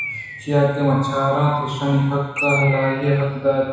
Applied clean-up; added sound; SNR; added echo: none; Bird; 12 dB; reverberation time 1.1 s.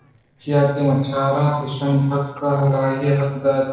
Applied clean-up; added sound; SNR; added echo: neural separator model SepFormer DNS4.